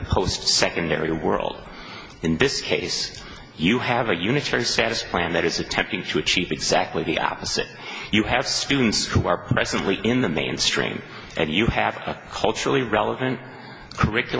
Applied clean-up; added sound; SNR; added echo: none; none; none; none.